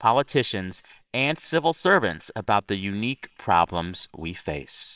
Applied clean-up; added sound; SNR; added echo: neural separator model SepFormer WHAMR!.